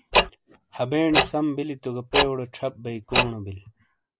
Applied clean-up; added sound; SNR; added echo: neural mask model Resemble Enhance denoiser.